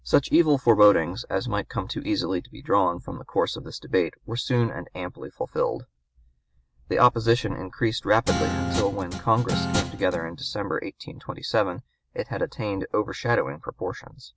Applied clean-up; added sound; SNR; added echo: none; Guitar; 3 dB; none.